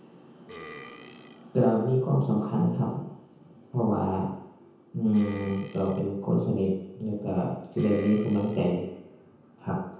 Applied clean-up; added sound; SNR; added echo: none; Burping, eructation; 20 dB; reverberation time 0.9 s.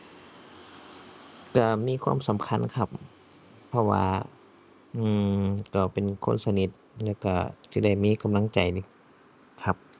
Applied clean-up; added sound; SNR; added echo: none; none; none; none.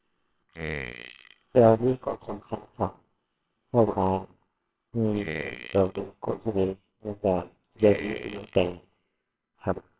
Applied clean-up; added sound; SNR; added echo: neural separator model SepFormer WHAMR!.